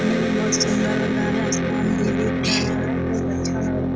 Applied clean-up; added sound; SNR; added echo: none; Electric guitar; -4 dB; none.